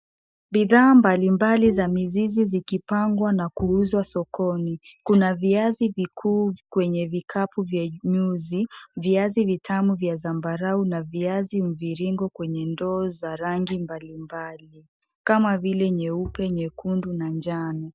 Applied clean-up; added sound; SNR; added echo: neural mask model DeepFilterNet 3.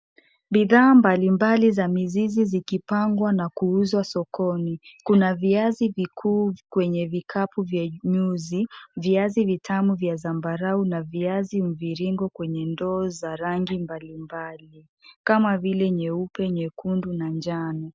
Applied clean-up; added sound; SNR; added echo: none; none; none; none.